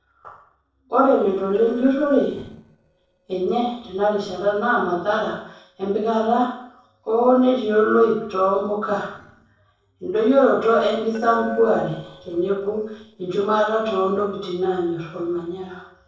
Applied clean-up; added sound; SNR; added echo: neural separator model SepFormer DNS4.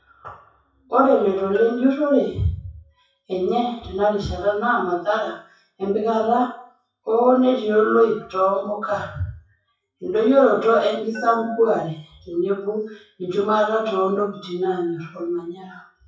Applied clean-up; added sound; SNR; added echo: classical method WPE with log-MMSE.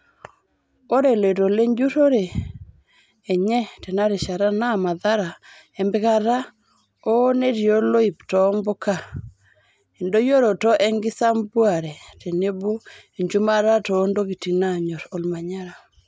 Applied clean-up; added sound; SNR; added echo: none; none; none; none.